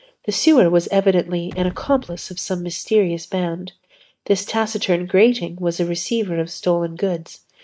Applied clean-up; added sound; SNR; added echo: neural mask model RNNoise.